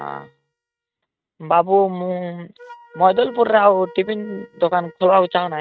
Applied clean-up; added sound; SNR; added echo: neural mask model RNNoise.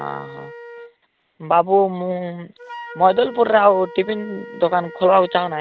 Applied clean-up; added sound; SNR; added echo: none; Wind instrument, woodwind instrument; 18 dB; none.